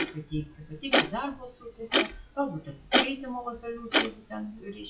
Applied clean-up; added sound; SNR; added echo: classical method WPE with log-MMSE.